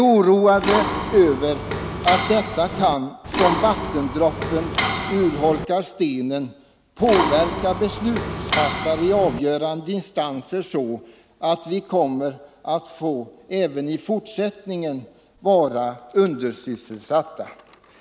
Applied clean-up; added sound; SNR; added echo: none; Mechanisms; 3 dB; none.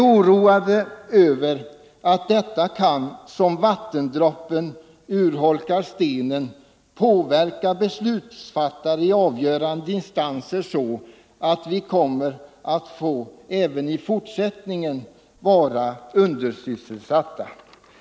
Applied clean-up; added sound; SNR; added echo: none; none; none; none.